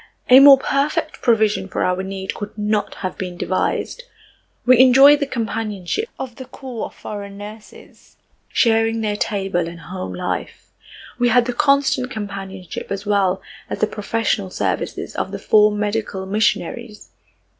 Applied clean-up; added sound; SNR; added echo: none; none; none; none.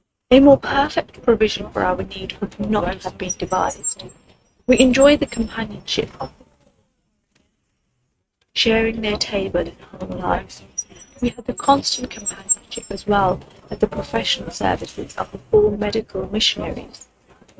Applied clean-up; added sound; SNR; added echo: neural mask model RNNoise.